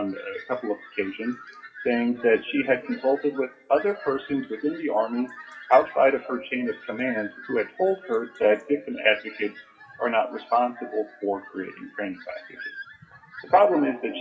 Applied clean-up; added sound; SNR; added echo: classical method WPE with log-MMSE.